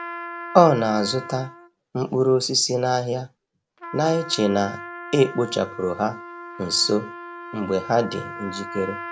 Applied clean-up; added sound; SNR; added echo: none; Trumpet; 13 dB; none.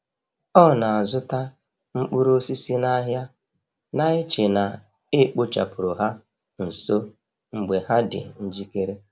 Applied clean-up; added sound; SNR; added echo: none; none; none; none.